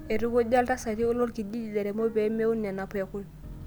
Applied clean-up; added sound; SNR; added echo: none; Piano + Microwave oven; 17 dB; none.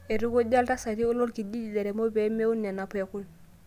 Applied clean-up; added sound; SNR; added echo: none; none; none; none.